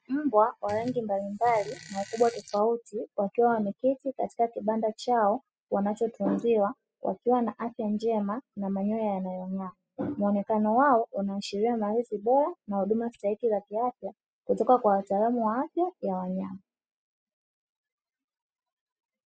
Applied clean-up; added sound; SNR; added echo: classical method spectral subtraction.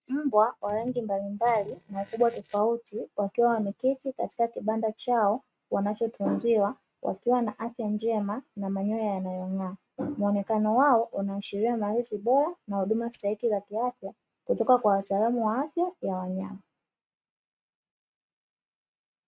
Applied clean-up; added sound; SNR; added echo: neural mask model RNNoise.